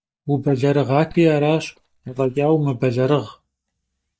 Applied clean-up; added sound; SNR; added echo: neural mask model DeepFilterNet 3.